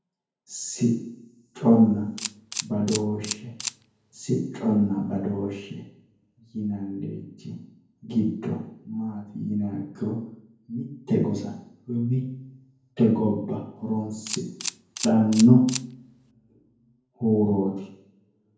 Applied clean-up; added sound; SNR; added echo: none; Camera; 10 dB; reverberation time 0.9 s.